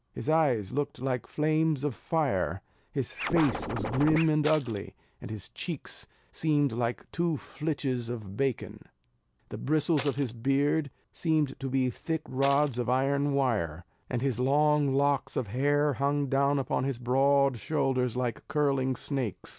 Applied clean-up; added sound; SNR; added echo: none; Shatter + Scratching (performance technique); 7 dB; none.